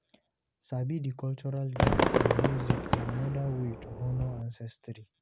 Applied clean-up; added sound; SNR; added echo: none; Fireworks; -2 dB; none.